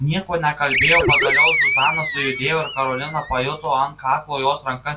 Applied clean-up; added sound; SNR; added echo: none; Animal; -1 dB; reverberation time 0.2 s.